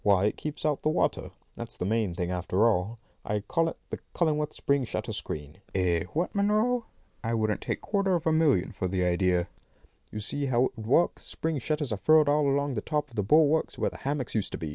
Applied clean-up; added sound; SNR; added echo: none; none; none; none.